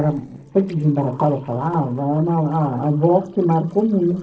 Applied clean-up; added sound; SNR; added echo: neural separator model SepFormer DNS4.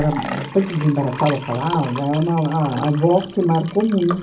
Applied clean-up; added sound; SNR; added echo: none; Liquid; 12 dB; reverberation time 0.4 s.